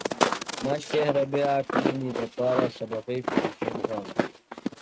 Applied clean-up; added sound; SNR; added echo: neural mask model RNNoise.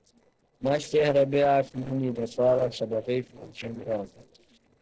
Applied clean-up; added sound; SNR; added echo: neural separator model SepFormer DNS4.